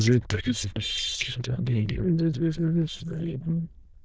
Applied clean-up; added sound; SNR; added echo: neural diffusion model UNIVERSE++.